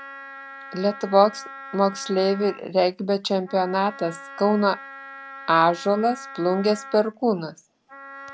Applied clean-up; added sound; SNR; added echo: none; Wind instrument, woodwind instrument; 17 dB; none.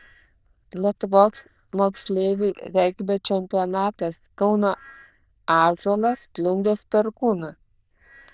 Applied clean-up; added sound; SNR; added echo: neural diffusion model UNIVERSE++.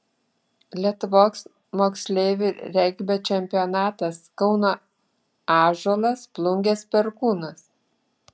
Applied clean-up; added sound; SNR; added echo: none; none; none; none.